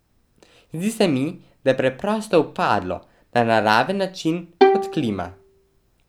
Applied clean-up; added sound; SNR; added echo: none; Bowed string instrument; -1 dB; none.